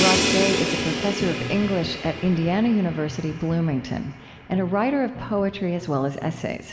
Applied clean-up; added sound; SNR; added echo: none; Crash cymbal; 6 dB; reverberation time 1.3 s.